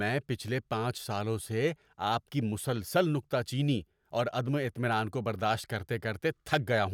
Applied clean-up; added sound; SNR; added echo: none; none; none; none.